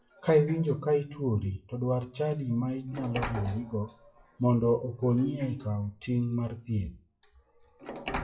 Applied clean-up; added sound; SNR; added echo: classical method WPE with log-MMSE.